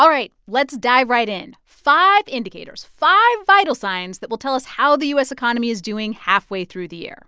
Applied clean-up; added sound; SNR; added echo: none; none; none; none.